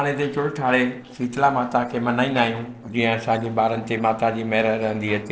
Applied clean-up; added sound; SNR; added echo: neural separator model SepFormer DNS4.